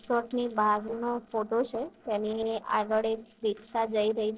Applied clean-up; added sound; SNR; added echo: neural separator model SepFormer DNS4.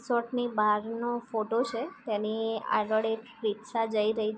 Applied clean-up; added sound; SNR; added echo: none; none; none; none.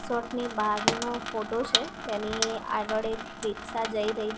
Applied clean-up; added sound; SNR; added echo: none; Sink (filling or washing) / Water tap, faucet + Explosion; 3 dB; none.